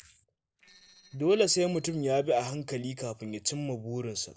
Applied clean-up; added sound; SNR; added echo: neural separator model SepFormer DNS4.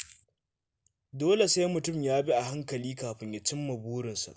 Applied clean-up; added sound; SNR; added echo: none; none; none; none.